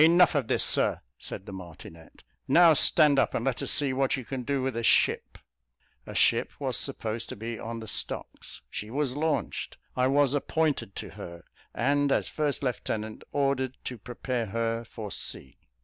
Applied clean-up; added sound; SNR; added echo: none; none; none; none.